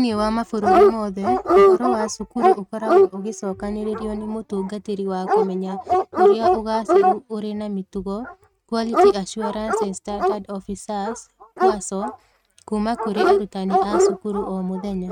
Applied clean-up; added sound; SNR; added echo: neural mask model RNNoise.